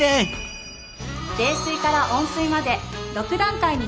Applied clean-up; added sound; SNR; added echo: none; none; none; none.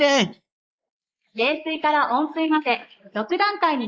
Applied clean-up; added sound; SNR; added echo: neural mask model Resemble Enhance denoiser.